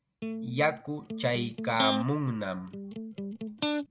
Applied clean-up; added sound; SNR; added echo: none; Electric guitar; 3 dB; none.